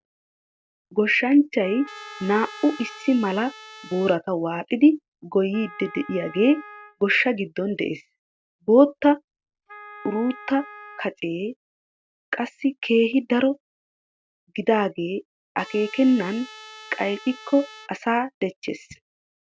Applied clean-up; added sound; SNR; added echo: none; Trumpet + Wind instrument, woodwind instrument; 19 dB; none.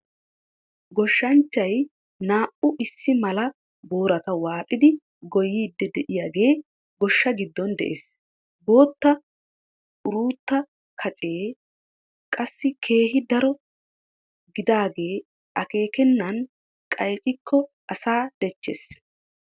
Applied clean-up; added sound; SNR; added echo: none; none; none; none.